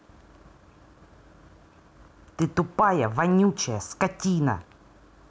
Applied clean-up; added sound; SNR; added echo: none; none; none; none.